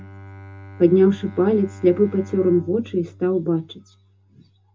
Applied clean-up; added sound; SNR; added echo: none; Bowed string instrument; 19 dB; reverberation time 0.2 s.